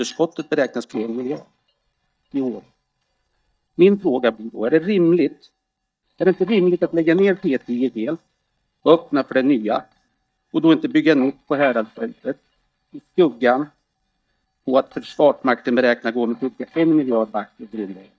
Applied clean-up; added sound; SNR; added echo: neural mask model DeepFilterNet 3.